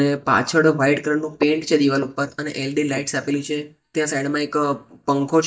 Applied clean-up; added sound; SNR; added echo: neural mask model DeepFilterNet 3.